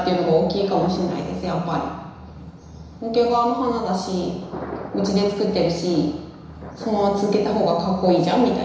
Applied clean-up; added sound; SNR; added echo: none; Thunder; 18 dB; reverberation time 1.0 s.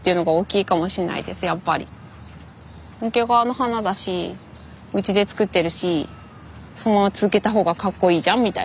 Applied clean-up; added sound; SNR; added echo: none; none; none; none.